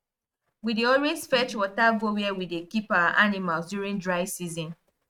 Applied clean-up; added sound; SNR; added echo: neural mask model RNNoise.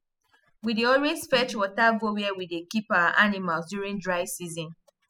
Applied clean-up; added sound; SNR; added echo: classical method spectral subtraction.